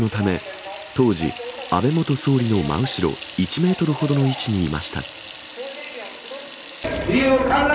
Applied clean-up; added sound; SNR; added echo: none; Sink (filling or washing) / Water tap, faucet; 14 dB; none.